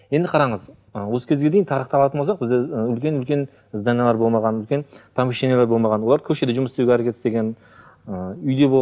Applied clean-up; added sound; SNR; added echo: none; none; none; none.